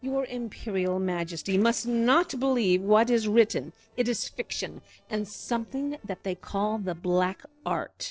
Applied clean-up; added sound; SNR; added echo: neural separator model SepFormer DNS4.